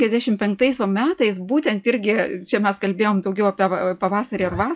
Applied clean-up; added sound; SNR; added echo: classical method log-MMSE.